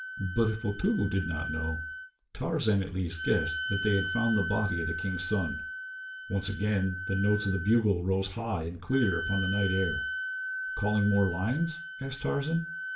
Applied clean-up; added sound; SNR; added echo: none; Wind instrument, woodwind instrument; 7 dB; reverberation time 0.3 s.